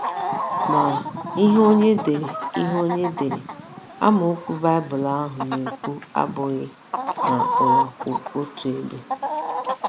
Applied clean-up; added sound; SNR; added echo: none; Chicken, rooster; 4 dB; none.